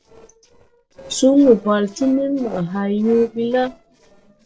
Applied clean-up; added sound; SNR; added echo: neural separator model SepFormer DNS4.